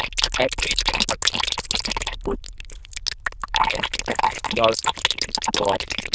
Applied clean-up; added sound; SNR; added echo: neural diffusion model UNIVERSE++.